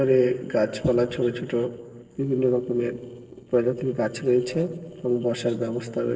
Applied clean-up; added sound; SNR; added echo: neural separator model SepFormer DNS4.